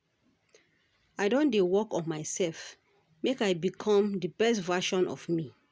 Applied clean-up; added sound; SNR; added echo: none; none; none; none.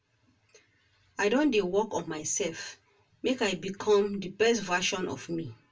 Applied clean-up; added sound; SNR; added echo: none; none; none; reverberation time 0.1 s.